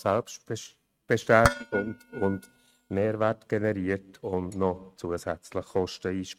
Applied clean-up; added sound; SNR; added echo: neural mask model RNNoise.